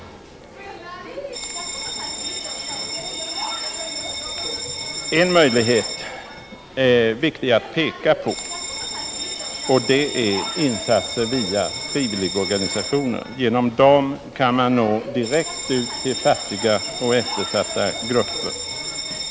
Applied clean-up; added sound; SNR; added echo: none; Bell; 7 dB; none.